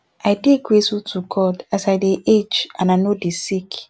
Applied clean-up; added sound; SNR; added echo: none; none; none; none.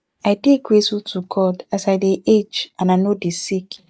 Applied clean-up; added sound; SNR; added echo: neural mask model DeepFilterNet 3.